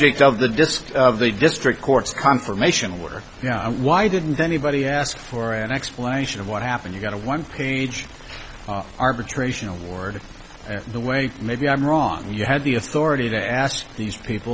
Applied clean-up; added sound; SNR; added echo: none; none; none; none.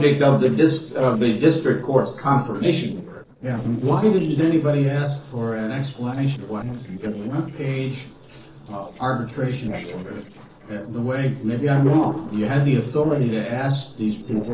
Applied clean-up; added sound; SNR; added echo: neural separator model SepFormer DNS4.